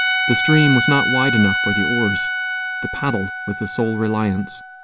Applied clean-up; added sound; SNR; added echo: none; Trumpet; 1 dB; none.